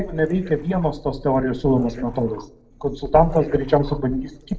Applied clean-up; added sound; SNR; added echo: neural separator model SepFormer DNS4.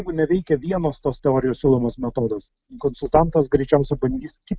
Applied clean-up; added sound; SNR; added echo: none; none; none; none.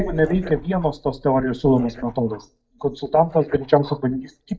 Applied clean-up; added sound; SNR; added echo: neural mask model DeepFilterNet 3.